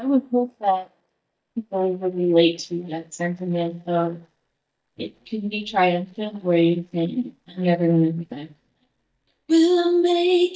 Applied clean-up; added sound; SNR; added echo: neural mask model DeepFilterNet 3.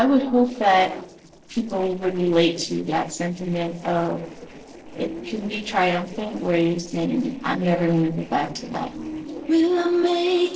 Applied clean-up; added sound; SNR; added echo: neural separator model SepFormer DNS4.